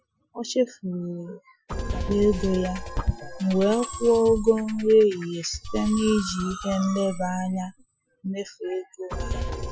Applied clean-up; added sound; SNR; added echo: classical method Wiener filter.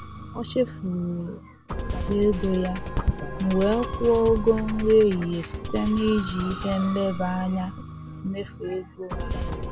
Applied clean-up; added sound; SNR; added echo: none; Musical instrument; 6 dB; none.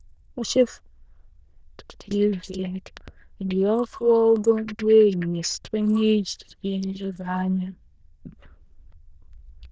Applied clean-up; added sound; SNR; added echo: neural diffusion model UNIVERSE++.